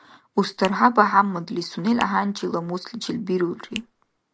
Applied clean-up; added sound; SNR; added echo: none; Finger snapping; 18 dB; none.